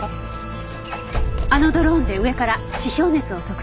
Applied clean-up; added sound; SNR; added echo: none; Door; 19 dB; none.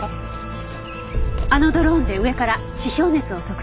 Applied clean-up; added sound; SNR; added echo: none; none; none; none.